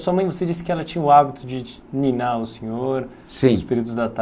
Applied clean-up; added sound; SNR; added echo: none; none; none; none.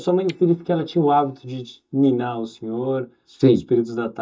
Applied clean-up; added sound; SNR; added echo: neural mask model DeepFilterNet 3.